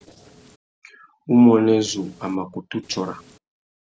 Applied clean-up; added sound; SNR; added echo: neural separator model SepFormer DNS4.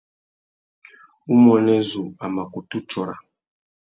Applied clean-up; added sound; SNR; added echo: none; none; none; none.